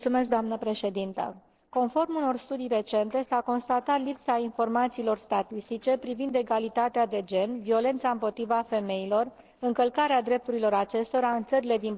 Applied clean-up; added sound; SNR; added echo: neural separator model SepFormer DNS4.